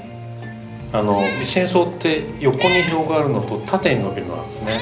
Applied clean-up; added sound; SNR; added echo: none; Meow; 11 dB; reverberation time 0.5 s.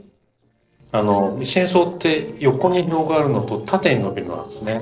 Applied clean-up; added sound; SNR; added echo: neural separator model SepFormer DNS4.